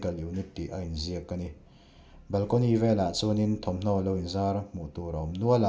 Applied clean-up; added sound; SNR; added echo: none; none; none; none.